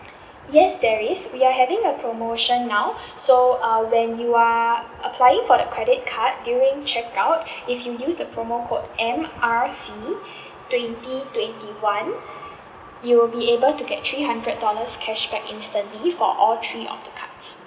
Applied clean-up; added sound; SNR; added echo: none; none; none; none.